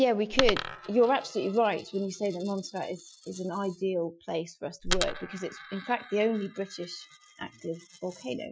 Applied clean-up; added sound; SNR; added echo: classical method Wiener filter.